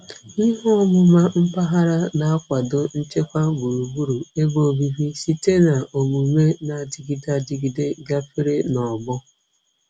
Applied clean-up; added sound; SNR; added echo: none; none; none; none.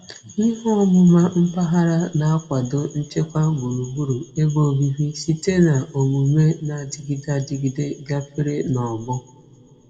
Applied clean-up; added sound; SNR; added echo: none; none; none; reverberation time 1.7 s.